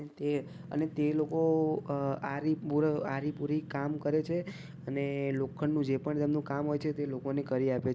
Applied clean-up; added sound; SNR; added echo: none; Engine; 15 dB; none.